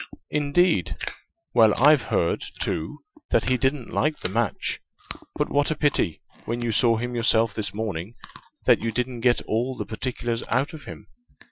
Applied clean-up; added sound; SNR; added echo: classical method Wiener filter.